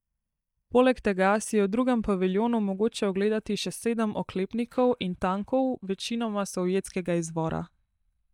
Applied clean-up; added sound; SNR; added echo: neural mask model DeepFilterNet 3.